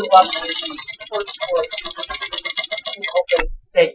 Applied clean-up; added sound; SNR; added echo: classical method Wiener filter.